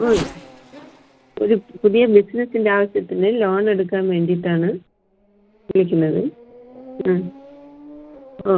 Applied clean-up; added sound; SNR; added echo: none; Race car, auto racing / Accelerating, revving, vroom; 19 dB; none.